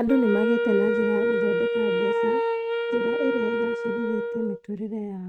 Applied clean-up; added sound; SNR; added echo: neural mask model RNNoise.